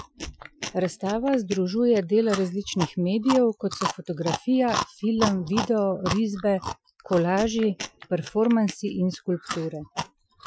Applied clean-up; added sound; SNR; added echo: classical method Wiener filter.